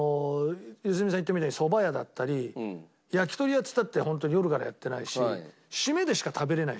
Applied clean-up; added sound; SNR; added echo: none; none; none; none.